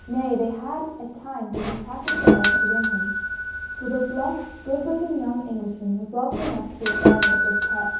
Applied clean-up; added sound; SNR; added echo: none; Doorbell; -4 dB; reverberation time 0.9 s.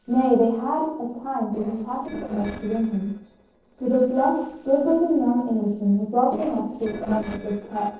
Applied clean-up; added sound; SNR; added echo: neural separator model SepFormer DNS4.